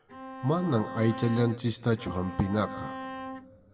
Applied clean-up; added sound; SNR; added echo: none; Bowed string instrument; 11 dB; reverberation time 1.4 s.